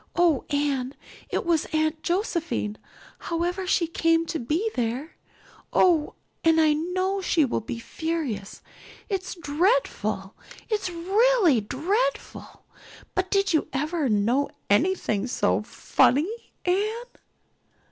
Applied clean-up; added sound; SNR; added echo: none; none; none; none.